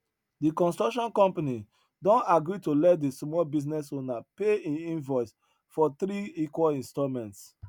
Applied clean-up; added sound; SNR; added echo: none; none; none; none.